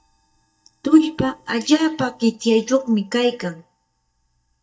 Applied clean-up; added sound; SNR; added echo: neural mask model DeepFilterNet 3.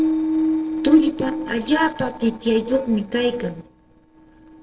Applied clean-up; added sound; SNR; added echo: neural separator model SepFormer DNS4.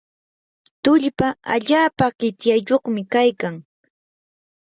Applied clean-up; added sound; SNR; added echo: none; none; none; none.